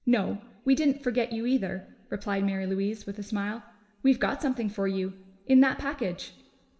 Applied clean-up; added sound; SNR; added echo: none; none; none; reverberation time 1.2 s.